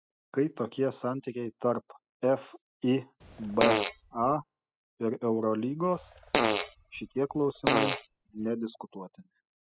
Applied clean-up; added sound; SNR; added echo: classical method spectral subtraction.